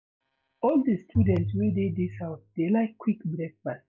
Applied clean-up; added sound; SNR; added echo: classical method log-MMSE.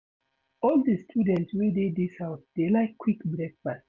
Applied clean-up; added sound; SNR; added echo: none; none; none; none.